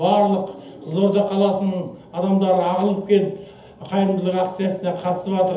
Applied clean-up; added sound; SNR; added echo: none; none; none; reverberation time 0.7 s.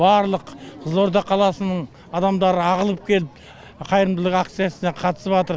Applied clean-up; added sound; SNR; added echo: none; none; none; none.